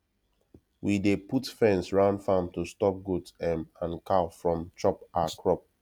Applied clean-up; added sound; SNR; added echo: none; none; none; none.